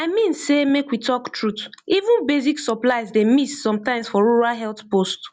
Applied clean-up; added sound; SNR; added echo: none; none; none; none.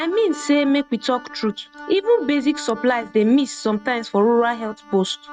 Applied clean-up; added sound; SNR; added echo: neural mask model RNNoise.